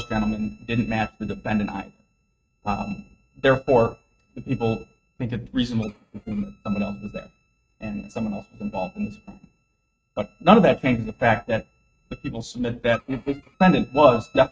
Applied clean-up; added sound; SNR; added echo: neural mask model RNNoise.